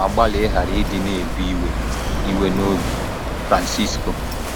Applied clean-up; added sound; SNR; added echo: none; Walk, footsteps / Waves, surf / Wind; 0 dB; none.